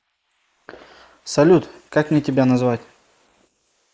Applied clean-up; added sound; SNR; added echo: neural mask model Resemble Enhance denoiser.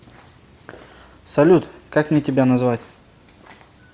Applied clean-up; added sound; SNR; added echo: none; none; none; none.